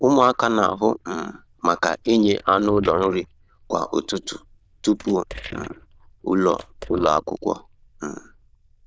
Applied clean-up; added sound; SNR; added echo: neural diffusion model UNIVERSE++.